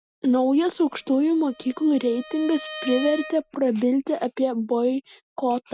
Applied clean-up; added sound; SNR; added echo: none; Bowed string instrument; 16 dB; none.